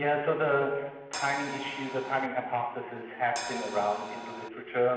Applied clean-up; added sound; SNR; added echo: none; Crash cymbal; 9 dB; reverberation time 1.2 s.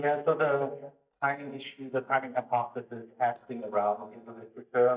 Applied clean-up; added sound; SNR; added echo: neural mask model DeepFilterNet 3.